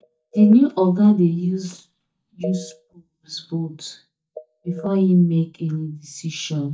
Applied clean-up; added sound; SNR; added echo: neural mask model DeepFilterNet 3.